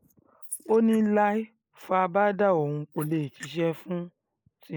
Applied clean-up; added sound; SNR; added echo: neural mask model Resemble Enhance denoiser.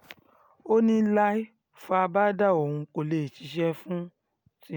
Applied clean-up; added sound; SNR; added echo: none; none; none; none.